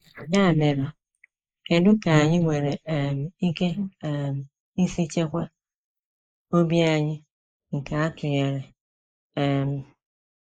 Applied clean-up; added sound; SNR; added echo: neural mask model Resemble Enhance denoiser.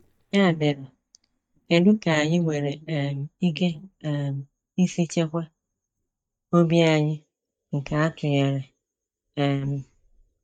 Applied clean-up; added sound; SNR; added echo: neural mask model DeepFilterNet 3.